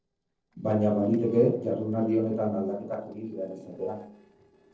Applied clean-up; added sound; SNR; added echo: neural separator model SepFormer DNS4.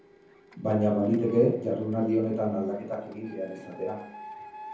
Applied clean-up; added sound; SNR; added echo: none; Printer; 20 dB; reverberation time 0.7 s.